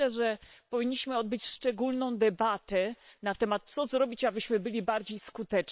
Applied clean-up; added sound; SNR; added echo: neural separator model SepFormer WHAM!.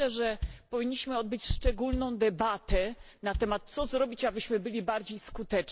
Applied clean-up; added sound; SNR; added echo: none; Bass drum; 12 dB; none.